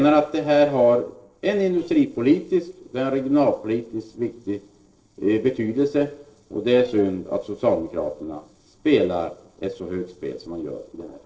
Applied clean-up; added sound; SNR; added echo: neural separator model SepFormer DNS4.